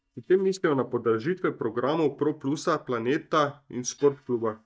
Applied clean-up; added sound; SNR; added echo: neural mask model DeepFilterNet 3.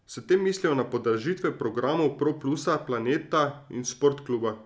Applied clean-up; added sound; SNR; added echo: none; none; none; none.